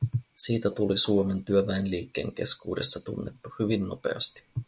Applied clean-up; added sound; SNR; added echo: none; none; none; none.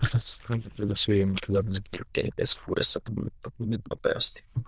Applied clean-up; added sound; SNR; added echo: neural diffusion model UNIVERSE++.